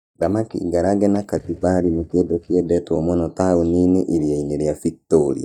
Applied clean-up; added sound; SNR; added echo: neural mask model DeepFilterNet 3.